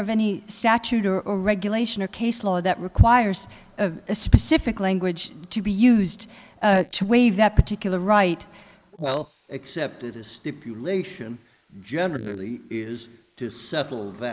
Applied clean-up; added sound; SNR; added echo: neural mask model Resemble Enhance denoiser.